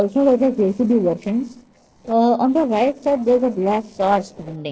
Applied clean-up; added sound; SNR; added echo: neural separator model SepFormer DNS4.